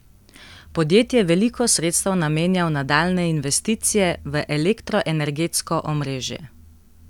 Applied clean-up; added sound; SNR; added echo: none; none; none; none.